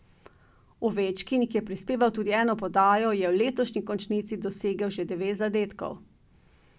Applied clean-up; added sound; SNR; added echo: none; none; none; none.